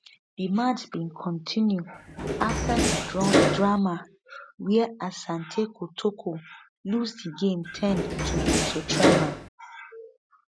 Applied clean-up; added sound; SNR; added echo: none; Door; -4 dB; none.